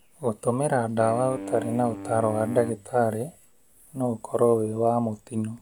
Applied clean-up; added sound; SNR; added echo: none; Wind instrument, woodwind instrument; 12 dB; none.